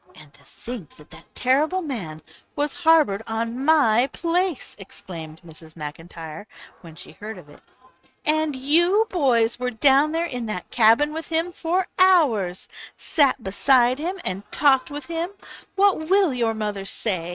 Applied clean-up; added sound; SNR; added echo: neural mask model RNNoise.